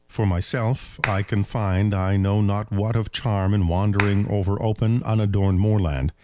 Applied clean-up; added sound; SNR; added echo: none; Clapping; 13 dB; none.